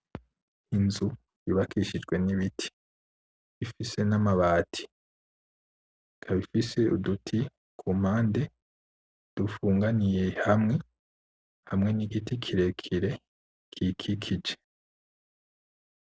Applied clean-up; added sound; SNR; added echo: none; none; none; none.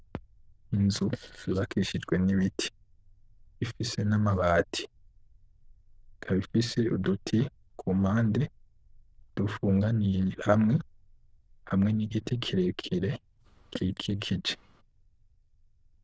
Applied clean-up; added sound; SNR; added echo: neural diffusion model UNIVERSE++.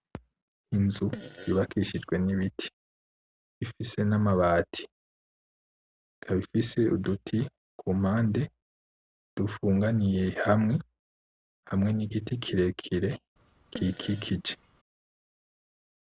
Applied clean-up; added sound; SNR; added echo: none; Fart; 15 dB; none.